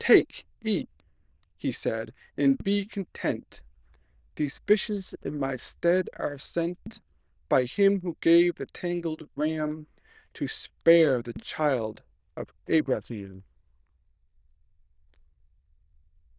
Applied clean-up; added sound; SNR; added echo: neural diffusion model UNIVERSE++.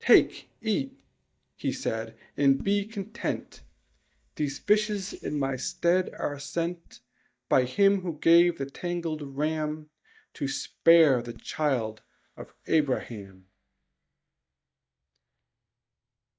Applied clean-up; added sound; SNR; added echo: neural mask model DeepFilterNet 3.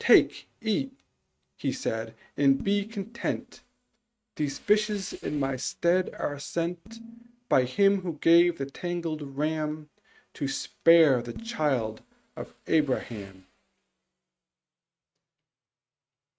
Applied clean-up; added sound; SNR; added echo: neural mask model RNNoise.